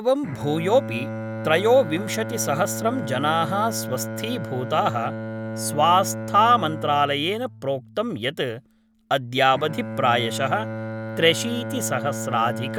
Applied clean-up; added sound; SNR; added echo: none; Bowed string instrument; 8 dB; none.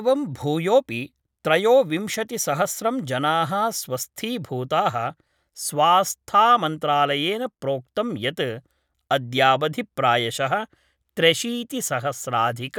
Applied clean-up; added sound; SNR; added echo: none; none; none; none.